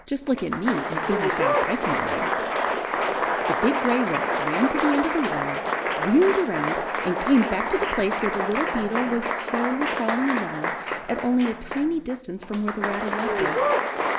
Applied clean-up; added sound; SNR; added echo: none; Applause; 0 dB; reverberation time 2.1 s.